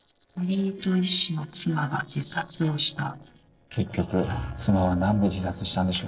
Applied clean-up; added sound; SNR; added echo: neural separator model SepFormer DNS4.